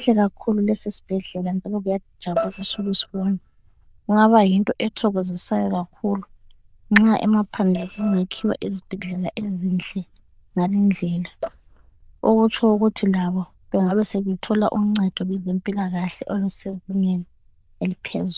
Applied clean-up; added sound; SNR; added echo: neural diffusion model UNIVERSE++.